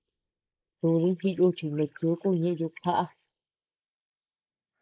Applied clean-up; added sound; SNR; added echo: neural mask model Resemble Enhance denoiser.